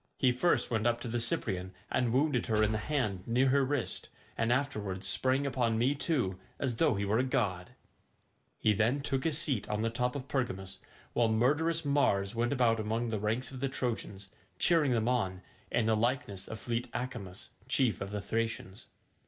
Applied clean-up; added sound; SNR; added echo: none; Engine / Car; 10 dB; none.